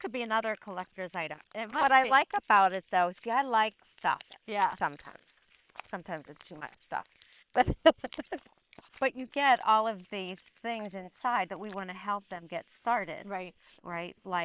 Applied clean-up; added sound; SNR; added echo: neural separator model SepFormer WHAM!.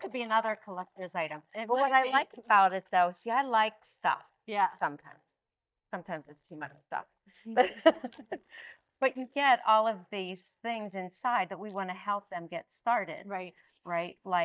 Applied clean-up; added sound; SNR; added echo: neural mask model DeepFilterNet 3.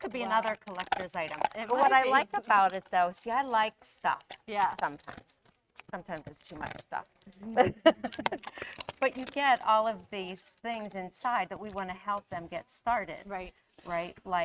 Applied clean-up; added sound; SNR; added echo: neural mask model RNNoise.